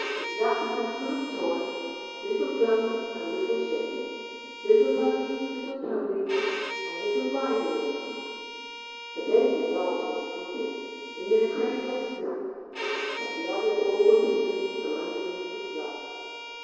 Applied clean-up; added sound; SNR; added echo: none; Bowed string instrument; 10 dB; reverberation time 2.2 s.